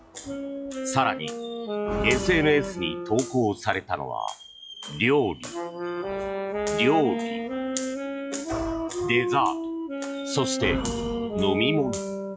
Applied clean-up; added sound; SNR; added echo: classical method log-MMSE.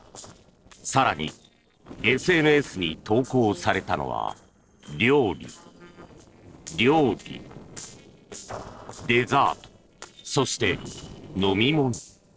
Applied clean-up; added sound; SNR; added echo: neural separator model SepFormer DNS4.